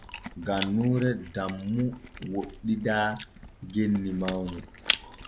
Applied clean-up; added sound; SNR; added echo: none; Chewing, mastication; 7 dB; none.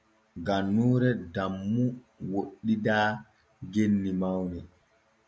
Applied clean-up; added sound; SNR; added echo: none; none; none; none.